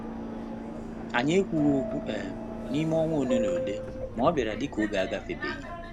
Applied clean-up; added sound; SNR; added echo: none; Subway, metro, underground; 5 dB; none.